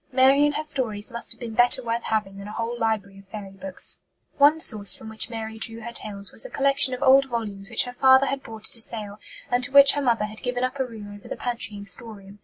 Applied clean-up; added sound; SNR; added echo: none; Tambourine; 15 dB; none.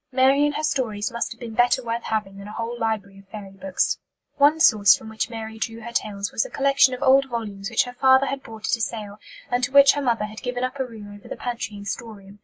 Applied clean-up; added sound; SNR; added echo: neural mask model Resemble Enhance denoiser.